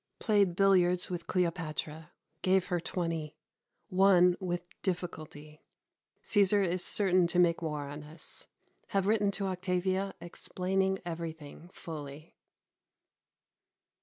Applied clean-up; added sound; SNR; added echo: none; none; none; none.